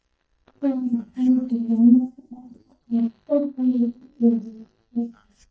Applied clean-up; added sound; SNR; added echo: neural mask model DeepFilterNet 3.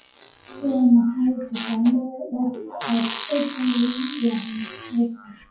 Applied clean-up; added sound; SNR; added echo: classical method WPE with log-MMSE.